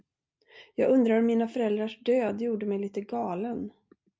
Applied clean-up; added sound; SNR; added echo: none; none; none; none.